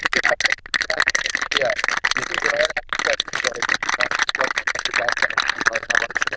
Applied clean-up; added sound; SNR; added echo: neural diffusion model UNIVERSE++.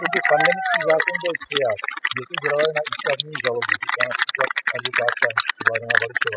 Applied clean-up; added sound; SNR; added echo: classical method spectral subtraction.